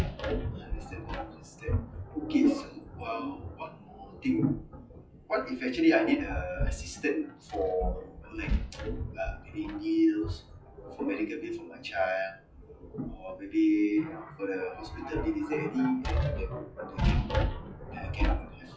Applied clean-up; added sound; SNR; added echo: classical method WPE with log-MMSE.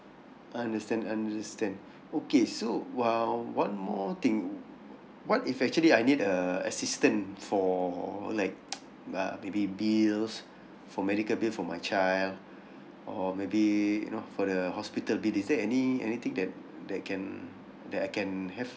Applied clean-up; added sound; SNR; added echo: none; none; none; none.